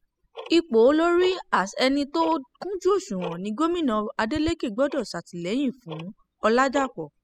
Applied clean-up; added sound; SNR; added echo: classical method spectral subtraction.